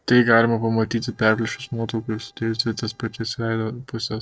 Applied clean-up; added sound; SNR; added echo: neural separator model SepFormer DNS4.